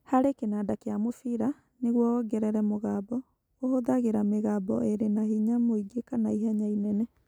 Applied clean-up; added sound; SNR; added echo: none; none; none; none.